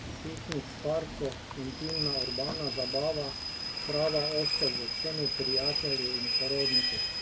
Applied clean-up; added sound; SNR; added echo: none; Rain / Train; -2 dB; none.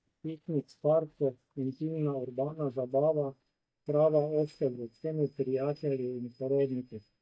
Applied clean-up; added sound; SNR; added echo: neural mask model DeepFilterNet 3.